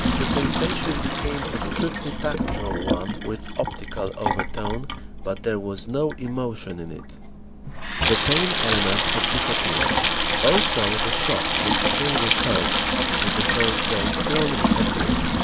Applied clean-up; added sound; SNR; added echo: none; Sink (filling or washing) / Water tap, faucet; -5 dB; none.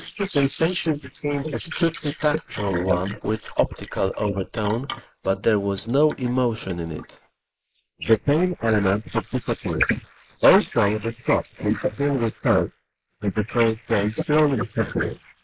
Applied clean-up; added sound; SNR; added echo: neural mask model Resemble Enhance denoiser.